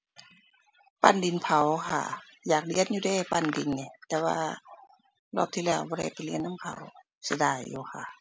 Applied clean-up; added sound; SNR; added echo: none; none; none; none.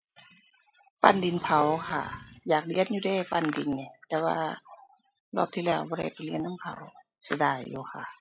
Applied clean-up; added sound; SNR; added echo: classical method log-MMSE.